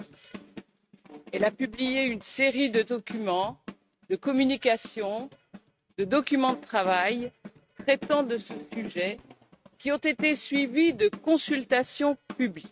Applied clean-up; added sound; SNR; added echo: neural mask model RNNoise.